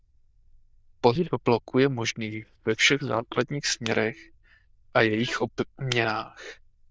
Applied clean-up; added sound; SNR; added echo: neural diffusion model UNIVERSE++.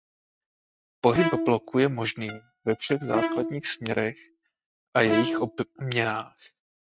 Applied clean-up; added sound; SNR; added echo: neural mask model RNNoise.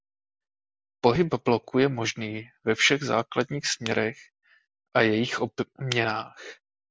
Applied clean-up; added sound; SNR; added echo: none; none; none; none.